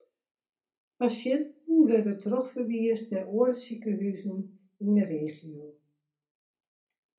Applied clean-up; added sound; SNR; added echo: none; none; none; reverberation time 0.3 s.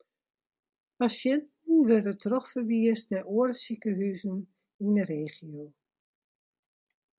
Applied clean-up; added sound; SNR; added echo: none; none; none; none.